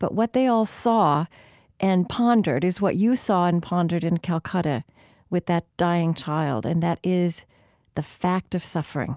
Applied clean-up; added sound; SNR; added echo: none; none; none; none.